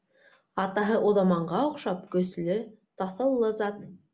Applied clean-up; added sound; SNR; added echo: none; none; none; none.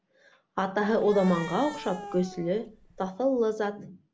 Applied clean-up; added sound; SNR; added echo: none; Cat; 14 dB; none.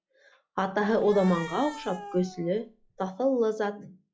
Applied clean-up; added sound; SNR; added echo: classical method log-MMSE.